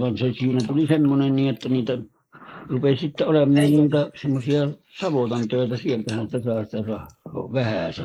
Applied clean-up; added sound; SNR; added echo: neural mask model Resemble Enhance denoiser.